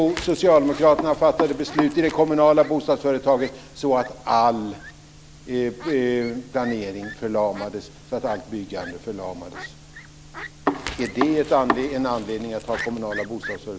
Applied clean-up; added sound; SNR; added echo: none; Fowl + Crackle; 18 dB; none.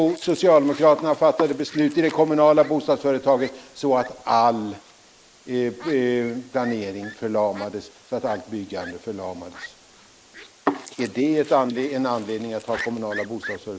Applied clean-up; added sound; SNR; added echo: neural mask model Resemble Enhance denoiser.